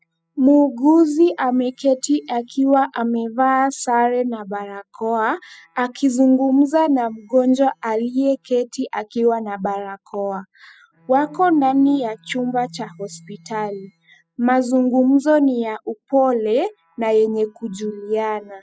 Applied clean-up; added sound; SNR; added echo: classical method spectral subtraction.